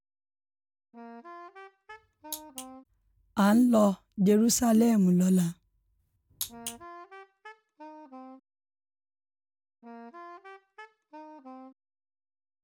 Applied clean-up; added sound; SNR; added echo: none; Wind instrument, woodwind instrument; 17 dB; none.